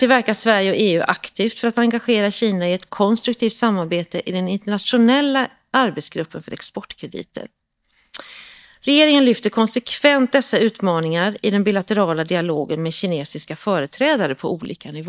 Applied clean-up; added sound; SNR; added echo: neural mask model DeepFilterNet 3.